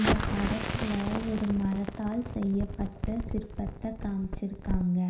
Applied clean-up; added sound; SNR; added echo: none; Explosion; 2 dB; reverberation time 0.5 s.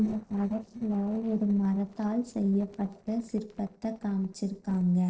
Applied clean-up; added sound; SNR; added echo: neural separator model SepFormer DNS4.